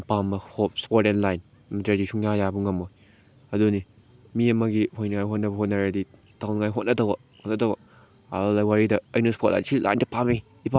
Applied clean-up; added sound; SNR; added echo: none; none; none; none.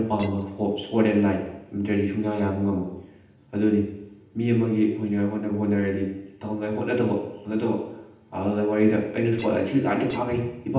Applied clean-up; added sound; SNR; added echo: none; Shatter; 14 dB; reverberation time 0.8 s.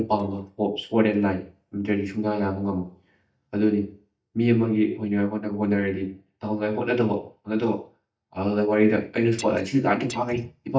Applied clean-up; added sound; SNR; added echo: neural mask model DeepFilterNet 3.